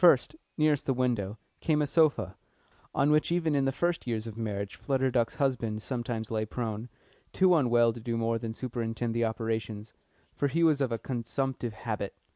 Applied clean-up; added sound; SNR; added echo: none; none; none; none.